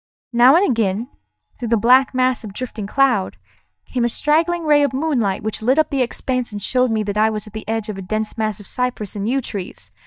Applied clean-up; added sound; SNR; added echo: neural mask model DeepFilterNet 3.